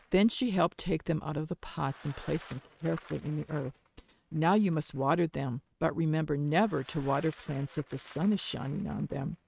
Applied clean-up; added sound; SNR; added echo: neural mask model RNNoise.